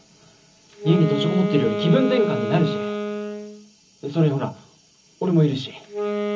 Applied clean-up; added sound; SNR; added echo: none; Wind instrument, woodwind instrument; 5 dB; reverberation time 0.4 s.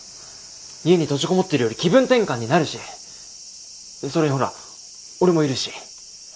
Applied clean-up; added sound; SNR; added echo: none; none; none; none.